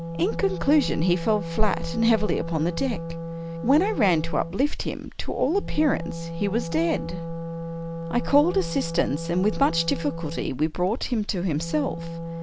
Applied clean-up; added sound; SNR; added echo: none; Wind instrument, woodwind instrument; 9 dB; none.